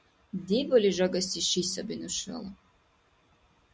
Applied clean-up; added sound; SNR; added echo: none; none; none; none.